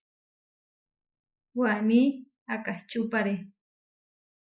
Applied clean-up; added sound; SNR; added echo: neural mask model Resemble Enhance denoiser.